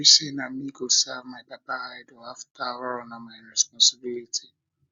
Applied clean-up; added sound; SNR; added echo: none; none; none; none.